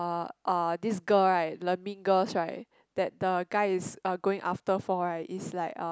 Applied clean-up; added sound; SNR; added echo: none; none; none; none.